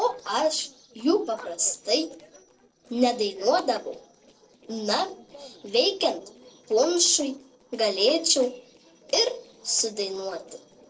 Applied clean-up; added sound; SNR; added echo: neural separator model SepFormer DNS4.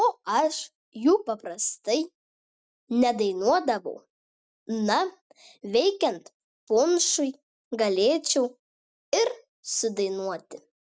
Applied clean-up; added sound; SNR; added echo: none; none; none; none.